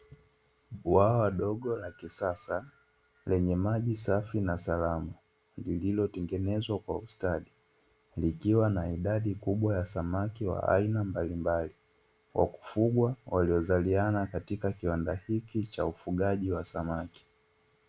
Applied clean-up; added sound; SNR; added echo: none; none; none; none.